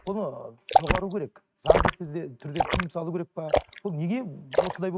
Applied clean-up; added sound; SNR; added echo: neural mask model RNNoise.